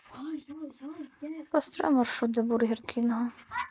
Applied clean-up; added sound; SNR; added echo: neural mask model Resemble Enhance denoiser.